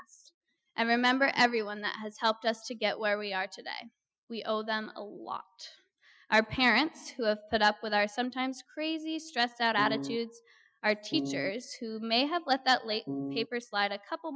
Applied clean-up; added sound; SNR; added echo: classical method Wiener filter.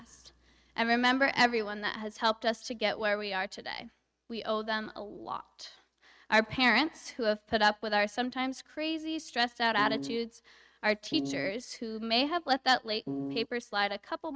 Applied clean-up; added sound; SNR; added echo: neural mask model RNNoise.